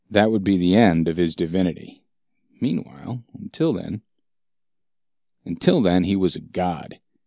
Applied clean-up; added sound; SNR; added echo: none; none; none; none.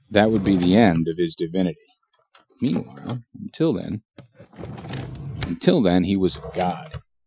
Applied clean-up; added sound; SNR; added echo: classical method Wiener filter.